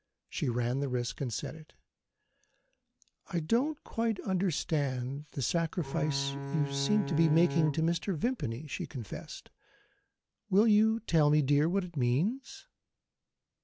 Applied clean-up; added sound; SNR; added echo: none; Bowed string instrument; 7 dB; none.